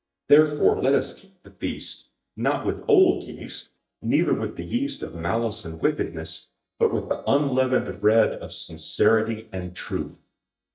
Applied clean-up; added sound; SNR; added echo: neural mask model DeepFilterNet 3.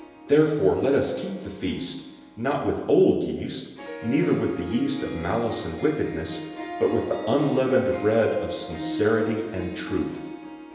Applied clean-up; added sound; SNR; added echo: none; Harp; 12 dB; reverberation time 1.0 s.